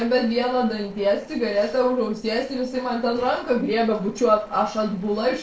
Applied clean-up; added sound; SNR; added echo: neural separator model SepFormer DNS4.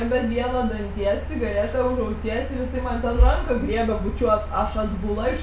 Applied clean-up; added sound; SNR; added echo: none; Mechanical fan; 9 dB; reverberation time 0.2 s.